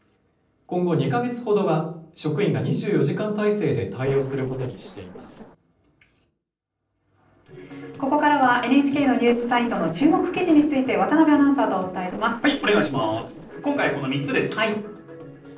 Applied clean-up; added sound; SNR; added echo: neural separator model SepFormer DNS4.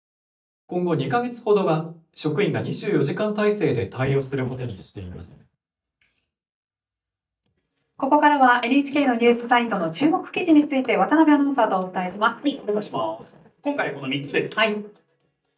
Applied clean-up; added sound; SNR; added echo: neural mask model DeepFilterNet 3.